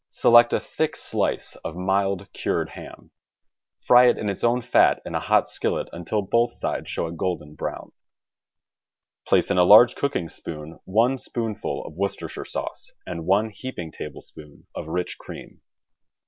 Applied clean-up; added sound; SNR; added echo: none; none; none; none.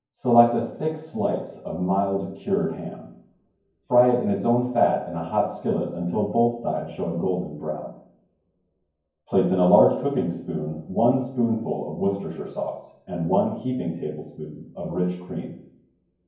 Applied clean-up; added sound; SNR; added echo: none; none; none; reverberation time 0.9 s.